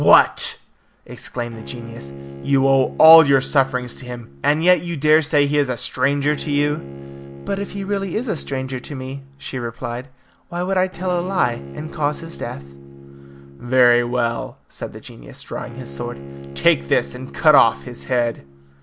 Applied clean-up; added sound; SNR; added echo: none; Bowed string instrument; 17 dB; none.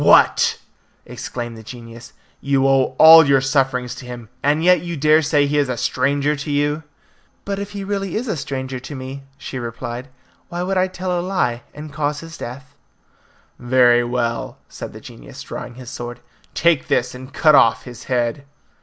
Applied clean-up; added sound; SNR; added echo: none; none; none; none.